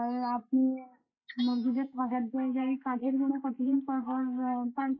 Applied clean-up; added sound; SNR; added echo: neural mask model Resemble Enhance denoiser.